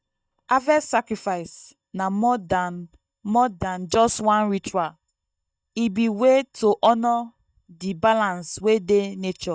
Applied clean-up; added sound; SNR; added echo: neural mask model DeepFilterNet 3.